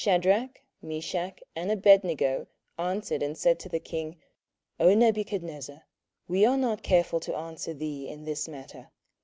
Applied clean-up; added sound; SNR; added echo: none; none; none; none.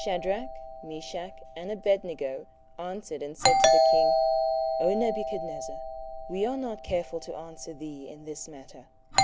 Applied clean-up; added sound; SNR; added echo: none; Doorbell; -4 dB; none.